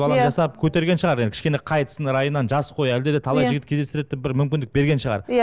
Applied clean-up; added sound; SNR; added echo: none; none; none; none.